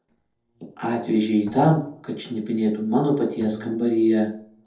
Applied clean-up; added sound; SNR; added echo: neural separator model SepFormer DNS4.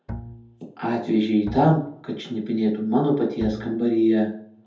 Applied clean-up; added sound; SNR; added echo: none; Bowed string instrument; 16 dB; reverberation time 0.5 s.